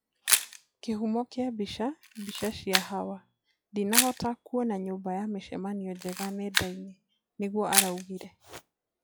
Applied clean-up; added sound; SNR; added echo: classical method log-MMSE.